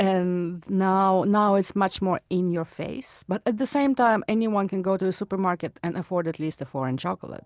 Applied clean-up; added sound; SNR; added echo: none; none; none; none.